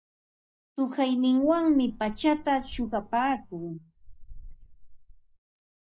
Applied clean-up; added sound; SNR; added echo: neural mask model DeepFilterNet 3.